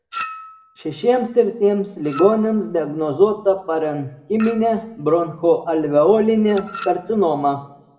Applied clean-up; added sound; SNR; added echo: none; Chink, clink; 17 dB; reverberation time 0.6 s.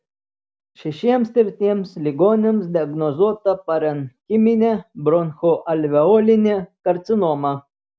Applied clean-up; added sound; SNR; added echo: none; none; none; none.